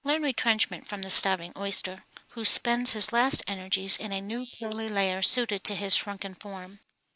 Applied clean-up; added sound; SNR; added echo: neural mask model Resemble Enhance denoiser.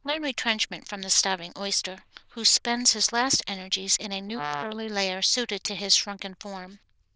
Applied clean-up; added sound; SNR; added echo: neural diffusion model UNIVERSE++.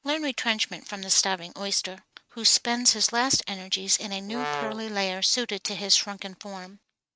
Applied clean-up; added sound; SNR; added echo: neural mask model RNNoise.